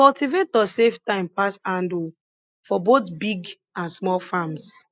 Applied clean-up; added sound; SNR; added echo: neural mask model Resemble Enhance denoiser.